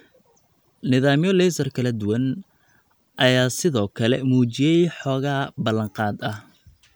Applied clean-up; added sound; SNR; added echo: none; none; none; none.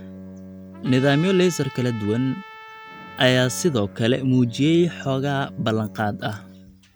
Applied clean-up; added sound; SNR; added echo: none; Bowed string instrument + Trumpet; 17 dB; none.